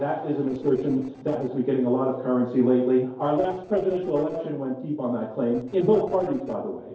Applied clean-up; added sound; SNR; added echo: neural separator model SepFormer DNS4.